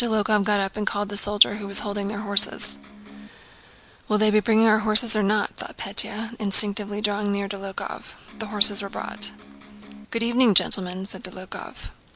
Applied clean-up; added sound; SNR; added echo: none; Electric guitar; 19 dB; none.